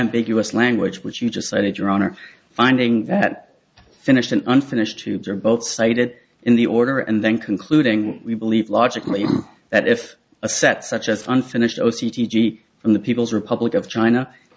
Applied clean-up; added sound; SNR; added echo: none; none; none; none.